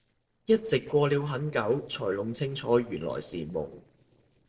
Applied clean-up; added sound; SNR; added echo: neural separator model SepFormer DNS4.